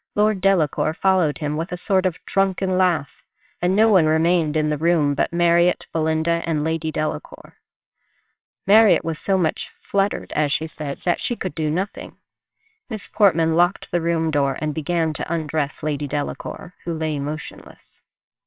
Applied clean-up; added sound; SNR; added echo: neural separator model SepFormer WHAMR!.